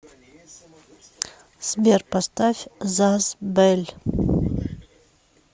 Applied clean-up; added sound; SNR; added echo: none; none; none; none.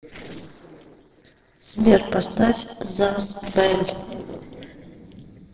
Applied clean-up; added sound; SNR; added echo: neural separator model SepFormer DNS4.